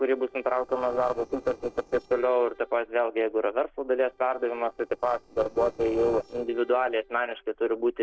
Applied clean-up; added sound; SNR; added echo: neural separator model SepFormer DNS4.